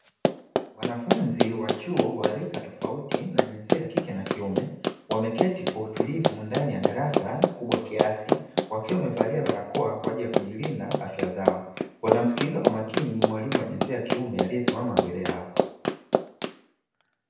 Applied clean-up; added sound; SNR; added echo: none; Run; -2 dB; reverberation time 0.9 s.